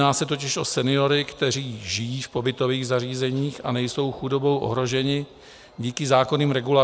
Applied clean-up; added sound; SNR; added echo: none; none; none; none.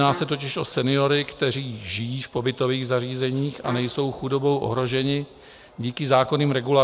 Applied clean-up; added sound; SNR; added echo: none; Trumpet; 15 dB; none.